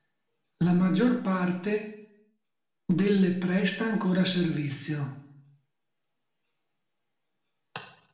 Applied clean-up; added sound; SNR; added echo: none; none; none; reverberation time 0.6 s.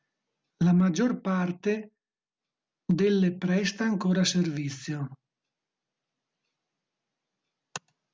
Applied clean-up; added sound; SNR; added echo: none; none; none; none.